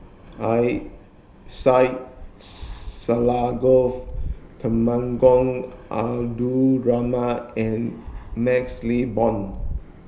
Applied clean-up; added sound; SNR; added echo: none; Fixed-wing aircraft, airplane; 14 dB; none.